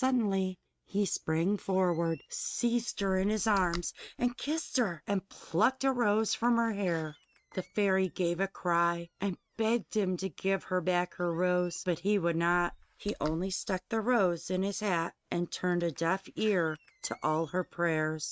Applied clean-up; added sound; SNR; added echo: neural mask model RNNoise.